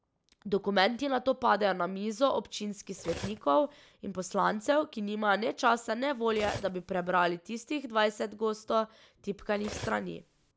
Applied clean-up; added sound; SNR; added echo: none; Cutlery, silverware; 14 dB; none.